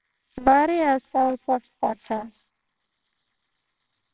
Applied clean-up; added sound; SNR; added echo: neural separator model SepFormer WHAMR!.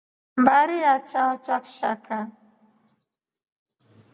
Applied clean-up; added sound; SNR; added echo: none; none; none; none.